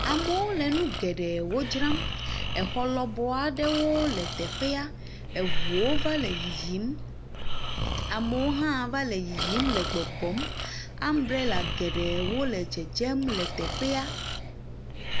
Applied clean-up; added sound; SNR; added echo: none; Breathing; 1 dB; none.